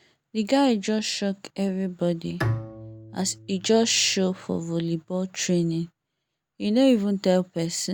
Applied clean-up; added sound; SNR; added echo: none; Bowed string instrument; 11 dB; none.